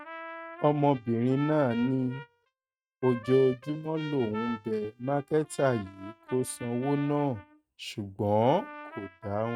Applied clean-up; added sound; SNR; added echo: neural mask model RNNoise.